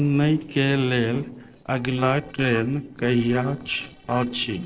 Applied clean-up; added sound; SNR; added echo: neural separator model SepFormer DNS4.